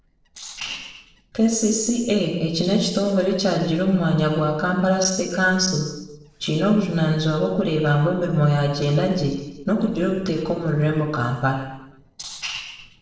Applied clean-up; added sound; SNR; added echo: neural separator model SepFormer DNS4.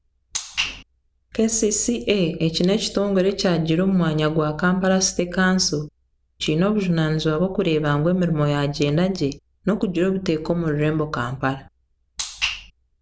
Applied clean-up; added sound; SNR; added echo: none; none; none; none.